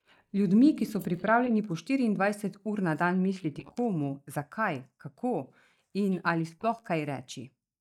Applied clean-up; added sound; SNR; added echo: neural mask model DeepFilterNet 3.